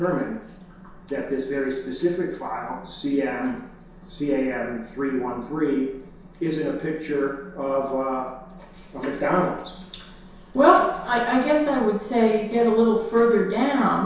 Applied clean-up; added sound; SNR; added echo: none; none; none; reverberation time 0.7 s.